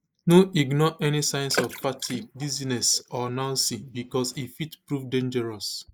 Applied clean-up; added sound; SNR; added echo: neural mask model Resemble Enhance denoiser.